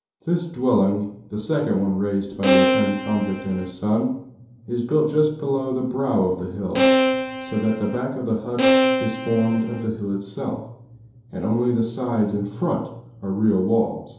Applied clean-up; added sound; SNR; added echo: none; Bowed string instrument; -1 dB; reverberation time 2.8 s.